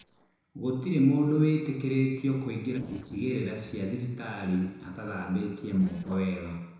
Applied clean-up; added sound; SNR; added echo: neural separator model SepFormer DNS4.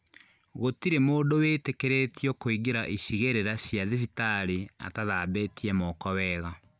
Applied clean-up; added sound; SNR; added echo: none; none; none; none.